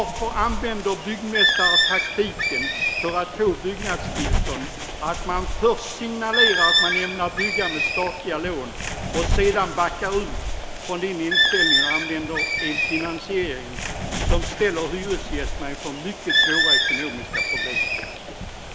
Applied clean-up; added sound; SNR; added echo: none; Bird; -3 dB; none.